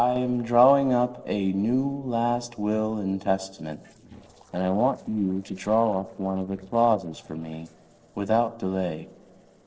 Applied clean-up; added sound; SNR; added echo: neural separator model SepFormer DNS4.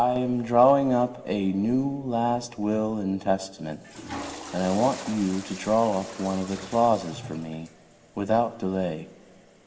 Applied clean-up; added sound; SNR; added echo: none; Toilet flush / Water; 17 dB; reverberation time 1.8 s.